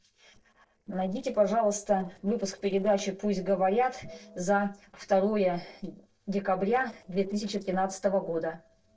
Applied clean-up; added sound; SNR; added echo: neural separator model SepFormer DNS4.